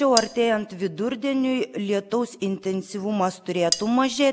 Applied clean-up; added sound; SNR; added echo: none; Cutlery, silverware; 6 dB; none.